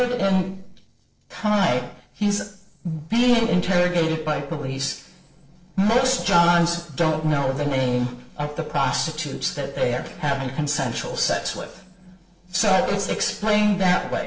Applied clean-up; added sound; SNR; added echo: neural separator model SepFormer DNS4.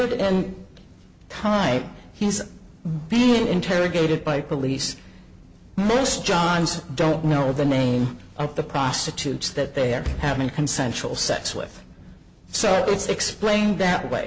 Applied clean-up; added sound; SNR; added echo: none; none; none; none.